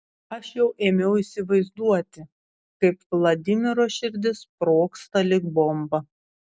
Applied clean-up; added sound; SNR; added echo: none; none; none; none.